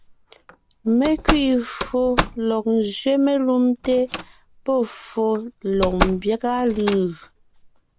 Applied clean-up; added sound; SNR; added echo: none; Slam; 8 dB; none.